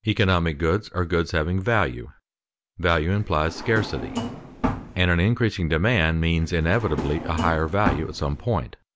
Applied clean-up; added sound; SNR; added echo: none; Drawer open or close; 8 dB; none.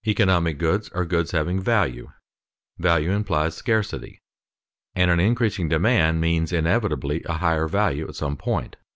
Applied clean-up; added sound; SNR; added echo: none; none; none; none.